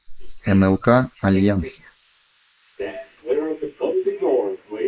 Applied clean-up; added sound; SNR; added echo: neural mask model Resemble Enhance denoiser.